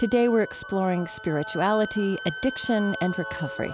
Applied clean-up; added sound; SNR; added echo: none; Wind instrument, woodwind instrument; 12 dB; none.